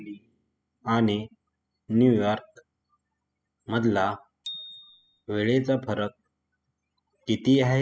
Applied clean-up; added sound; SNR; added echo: classical method spectral subtraction.